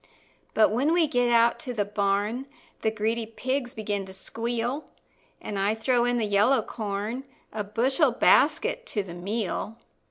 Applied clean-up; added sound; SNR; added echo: none; none; none; none.